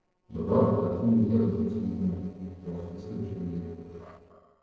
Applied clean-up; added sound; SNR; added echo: neural separator model SepFormer DNS4.